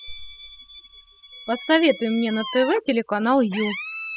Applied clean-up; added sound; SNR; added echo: classical method spectral subtraction.